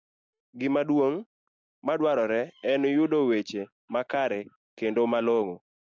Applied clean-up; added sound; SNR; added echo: none; none; none; none.